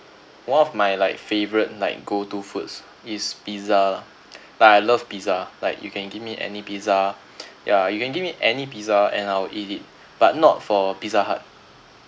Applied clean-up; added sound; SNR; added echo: none; none; none; none.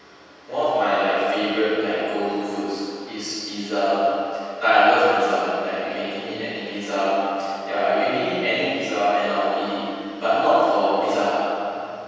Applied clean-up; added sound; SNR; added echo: none; none; none; reverberation time 2.1 s.